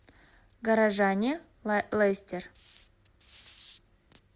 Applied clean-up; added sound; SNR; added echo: none; none; none; none.